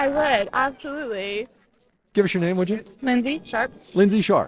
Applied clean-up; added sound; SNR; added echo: neural separator model SepFormer DNS4.